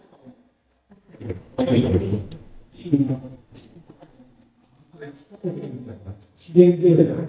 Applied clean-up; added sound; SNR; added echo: neural mask model DeepFilterNet 3.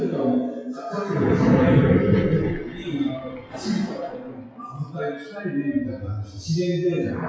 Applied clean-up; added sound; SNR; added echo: classical method WPE with log-MMSE.